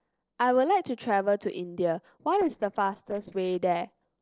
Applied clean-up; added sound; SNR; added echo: neural separator model SepFormer DNS4.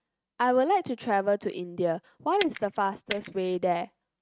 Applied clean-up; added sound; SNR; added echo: neural mask model RNNoise.